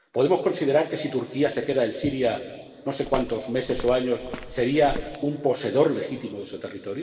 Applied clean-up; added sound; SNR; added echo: none; Walk, footsteps; 11 dB; reverberation time 2.0 s.